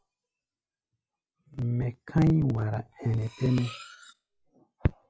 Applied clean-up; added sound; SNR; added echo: classical method log-MMSE.